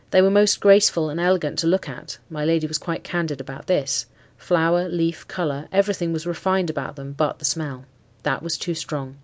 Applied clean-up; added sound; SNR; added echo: none; none; none; none.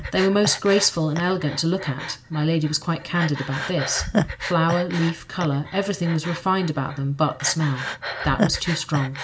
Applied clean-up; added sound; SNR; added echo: none; Breathing; 7 dB; reverberation time 0.4 s.